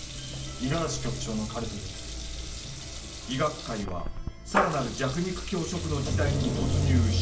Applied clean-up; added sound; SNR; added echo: none; Water tap, faucet / Liquid; 7 dB; reverberation time 0.3 s.